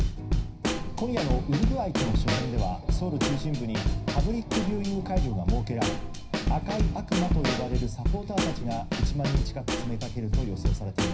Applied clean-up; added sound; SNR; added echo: none; Snare drum / Drum kit; -3 dB; reverberation time 0.4 s.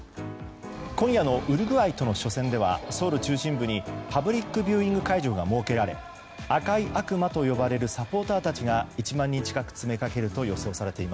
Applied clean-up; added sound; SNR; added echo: none; none; none; none.